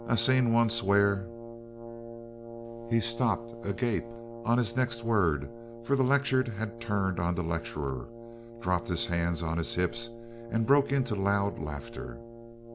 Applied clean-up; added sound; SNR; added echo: none; Brass instrument; 13 dB; none.